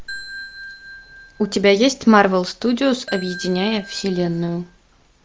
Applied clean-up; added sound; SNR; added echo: none; Ringtone / Bell; 16 dB; none.